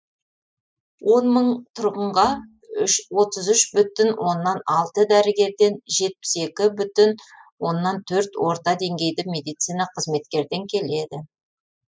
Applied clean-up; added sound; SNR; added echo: classical method spectral subtraction.